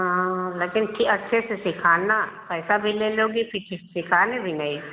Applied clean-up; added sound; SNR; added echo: none; none; none; none.